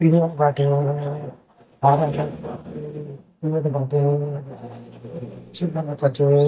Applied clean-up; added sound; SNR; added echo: neural mask model DeepFilterNet 3.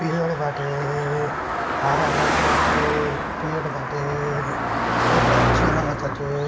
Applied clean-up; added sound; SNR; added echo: none; Car passing by; -3 dB; reverberation time 0.7 s.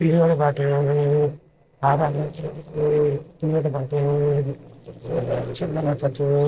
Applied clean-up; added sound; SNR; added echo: neural separator model SepFormer DNS4.